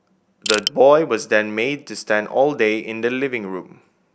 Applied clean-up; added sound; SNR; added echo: none; Crushing; 5 dB; none.